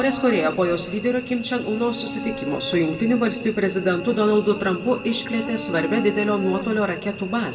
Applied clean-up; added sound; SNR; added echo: none; Cricket / Buzz; 11 dB; reverberation time 1.3 s.